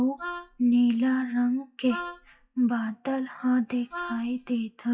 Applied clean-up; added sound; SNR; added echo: classical method WPE with log-MMSE.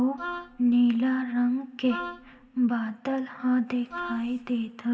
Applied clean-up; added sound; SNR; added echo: none; Wind instrument, woodwind instrument; 12 dB; reverberation time 2.9 s.